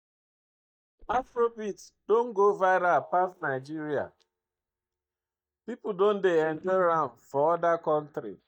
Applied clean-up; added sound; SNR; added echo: neural mask model DeepFilterNet 3.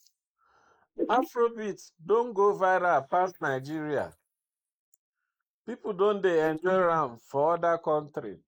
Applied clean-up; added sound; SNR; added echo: neural mask model Resemble Enhance denoiser.